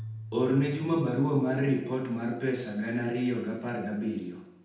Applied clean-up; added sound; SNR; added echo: none; Keyboard (musical); 19 dB; reverberation time 0.8 s.